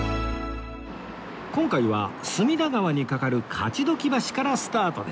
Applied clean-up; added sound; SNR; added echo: none; none; none; none.